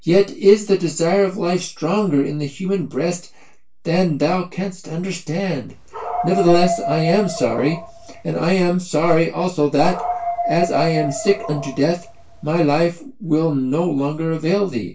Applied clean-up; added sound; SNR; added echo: none; Dog; 7 dB; reverberation time 0.2 s.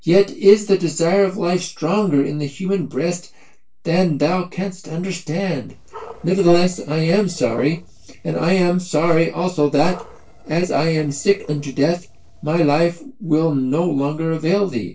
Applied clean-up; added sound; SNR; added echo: neural separator model SepFormer DNS4.